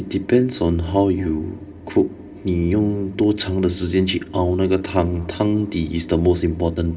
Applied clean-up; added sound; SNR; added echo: none; none; none; reverberation time 2.1 s.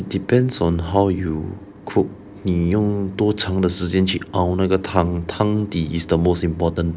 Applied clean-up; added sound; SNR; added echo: none; none; none; none.